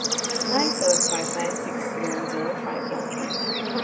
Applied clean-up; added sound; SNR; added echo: none; Bird / Insect / Frog; -4 dB; reverberation time 1.7 s.